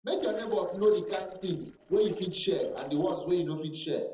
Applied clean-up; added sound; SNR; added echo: neural separator model SepFormer DNS4.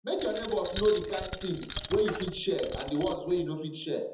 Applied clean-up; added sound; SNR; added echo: none; Coin (dropping); 6 dB; reverberation time 0.8 s.